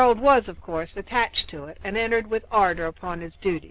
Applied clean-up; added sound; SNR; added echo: none; none; none; none.